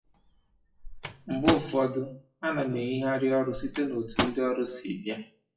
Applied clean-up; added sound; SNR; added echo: classical method WPE with log-MMSE.